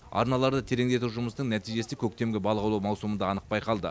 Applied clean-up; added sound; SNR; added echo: none; none; none; none.